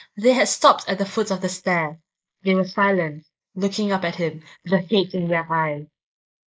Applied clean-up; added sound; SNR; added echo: neural mask model Resemble Enhance denoiser.